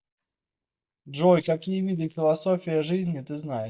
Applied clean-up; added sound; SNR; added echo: neural mask model DeepFilterNet 3.